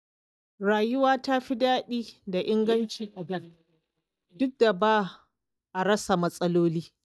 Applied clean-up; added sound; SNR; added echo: neural mask model DeepFilterNet 3.